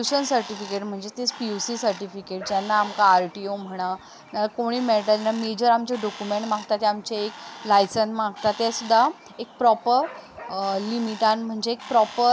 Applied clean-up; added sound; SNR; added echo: none; Bark + Bird; 18 dB; none.